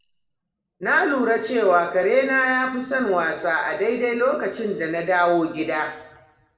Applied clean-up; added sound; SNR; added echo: none; none; none; reverberation time 0.8 s.